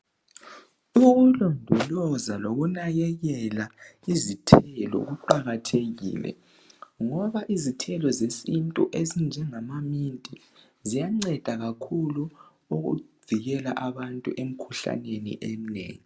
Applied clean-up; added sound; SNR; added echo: none; none; none; none.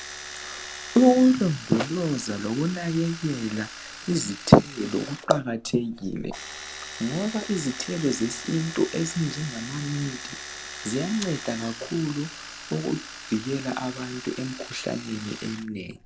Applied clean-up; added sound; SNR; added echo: none; Domestic sounds, home sounds; 13 dB; none.